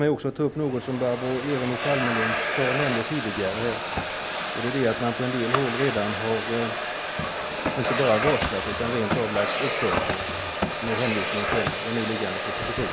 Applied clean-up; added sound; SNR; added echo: none; Domestic sounds, home sounds; 0 dB; none.